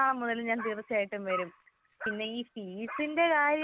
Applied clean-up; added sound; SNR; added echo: none; Dog; 13 dB; none.